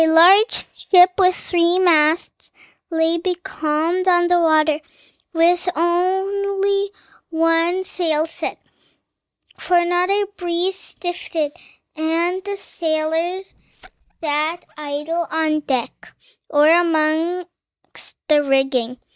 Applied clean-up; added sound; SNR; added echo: neural mask model DeepFilterNet 3.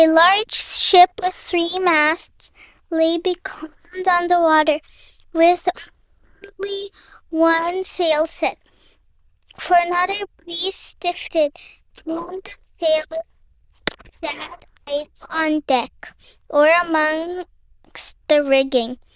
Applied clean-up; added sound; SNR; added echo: neural diffusion model UNIVERSE++.